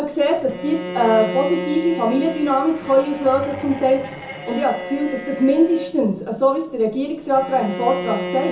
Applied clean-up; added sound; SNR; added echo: none; Bowed string instrument; 11 dB; reverberation time 0.6 s.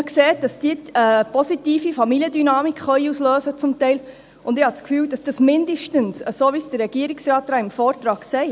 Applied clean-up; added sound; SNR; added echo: none; none; none; none.